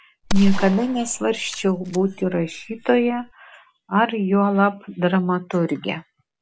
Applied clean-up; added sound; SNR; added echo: none; Gunshot, gunfire; 5 dB; none.